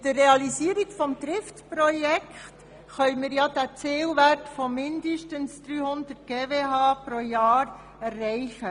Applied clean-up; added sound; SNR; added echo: none; none; none; none.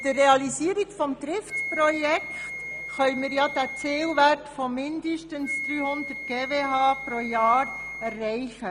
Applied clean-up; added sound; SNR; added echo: none; Wind instrument, woodwind instrument; 10 dB; none.